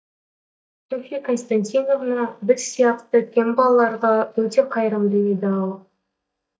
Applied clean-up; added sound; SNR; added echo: neural mask model DeepFilterNet 3.